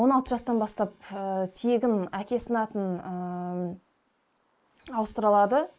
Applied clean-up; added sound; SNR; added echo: neural mask model Resemble Enhance denoiser.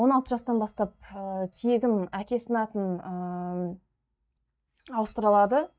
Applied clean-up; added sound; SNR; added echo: neural mask model DeepFilterNet 3.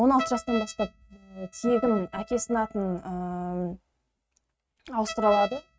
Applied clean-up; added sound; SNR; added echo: neural mask model RNNoise.